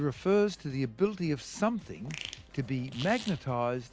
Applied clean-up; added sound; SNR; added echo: none; Fart; 14 dB; none.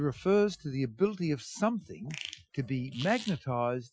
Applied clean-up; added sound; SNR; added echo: classical method Wiener filter.